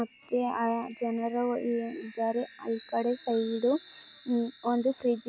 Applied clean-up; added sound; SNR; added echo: none; Chime; 8 dB; none.